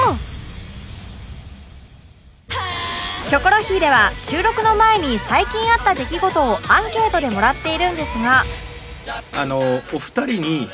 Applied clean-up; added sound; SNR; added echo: none; none; none; none.